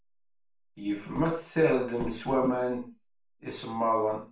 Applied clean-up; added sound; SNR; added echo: none; none; none; reverberation time 0.3 s.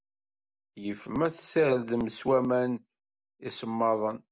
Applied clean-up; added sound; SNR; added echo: none; none; none; none.